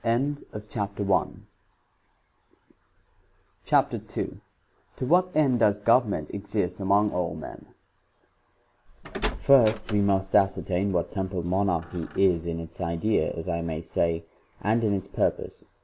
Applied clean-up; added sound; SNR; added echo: none; Door; 11 dB; none.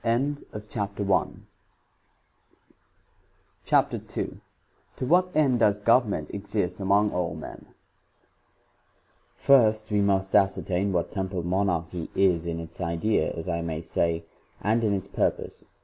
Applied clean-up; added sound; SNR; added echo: none; none; none; none.